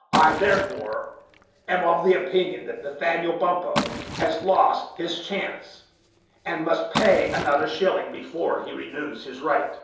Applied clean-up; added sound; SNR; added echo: none; Liquid; 11 dB; reverberation time 2.8 s.